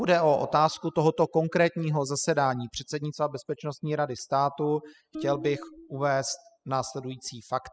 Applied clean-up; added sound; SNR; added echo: classical method spectral subtraction.